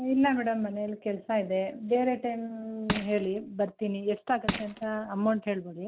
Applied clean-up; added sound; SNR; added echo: none; Crushing; 5 dB; none.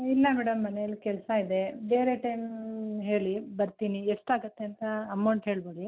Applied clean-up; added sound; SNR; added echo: none; none; none; none.